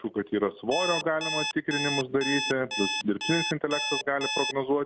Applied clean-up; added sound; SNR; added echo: none; Alarm; 3 dB; none.